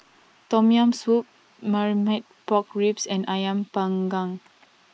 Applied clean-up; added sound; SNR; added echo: neural mask model Resemble Enhance denoiser.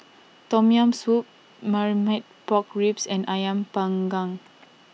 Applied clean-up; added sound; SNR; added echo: none; none; none; none.